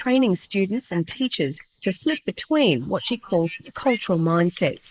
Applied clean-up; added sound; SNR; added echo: neural mask model Resemble Enhance denoiser.